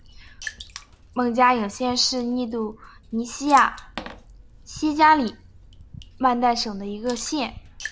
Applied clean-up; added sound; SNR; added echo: none; Water / Splash, splatter; 18 dB; none.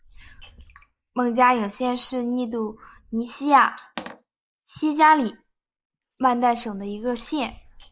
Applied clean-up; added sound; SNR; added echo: neural mask model Resemble Enhance denoiser.